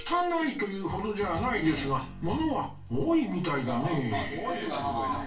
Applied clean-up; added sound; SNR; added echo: none; none; none; reverberation time 0.3 s.